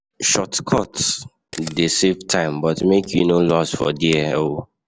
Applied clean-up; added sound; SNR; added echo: none; Camera; 20 dB; none.